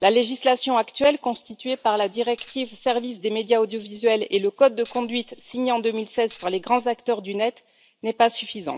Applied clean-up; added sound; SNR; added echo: none; Tambourine; 8 dB; none.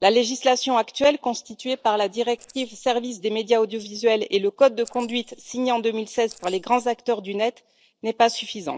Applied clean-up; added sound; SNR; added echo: neural separator model SepFormer DNS4.